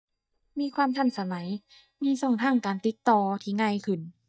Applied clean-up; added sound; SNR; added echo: neural mask model DeepFilterNet 3.